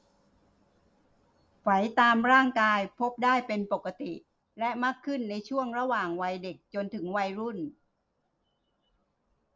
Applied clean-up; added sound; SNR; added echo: none; none; none; none.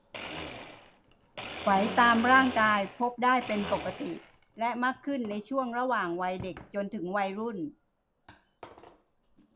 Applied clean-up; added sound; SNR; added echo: none; Domestic sounds, home sounds; 13 dB; none.